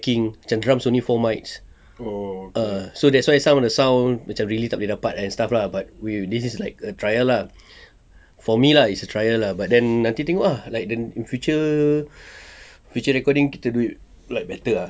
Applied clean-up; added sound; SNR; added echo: none; none; none; none.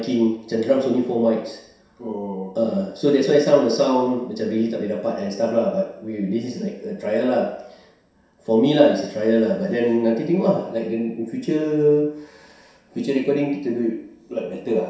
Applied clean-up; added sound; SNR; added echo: none; none; none; reverberation time 0.7 s.